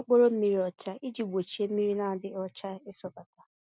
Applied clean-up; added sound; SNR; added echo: none; none; none; none.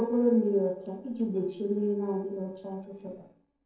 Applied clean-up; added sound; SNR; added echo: neural separator model SepFormer DNS4.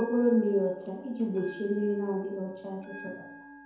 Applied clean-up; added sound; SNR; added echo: none; Bell; 19 dB; reverberation time 0.9 s.